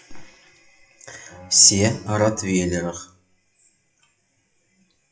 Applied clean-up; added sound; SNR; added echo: classical method WPE with log-MMSE.